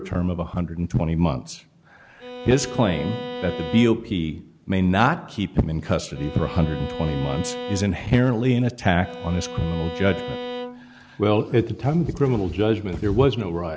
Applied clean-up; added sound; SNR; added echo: none; Bowed string instrument; 11 dB; none.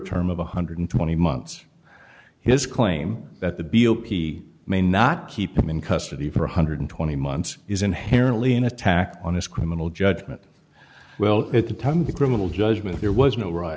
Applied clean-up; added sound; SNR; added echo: none; none; none; none.